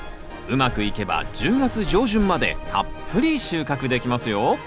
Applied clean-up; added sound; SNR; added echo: none; Wind; 10 dB; none.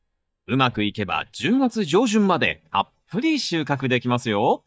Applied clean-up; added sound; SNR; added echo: neural mask model DeepFilterNet 3.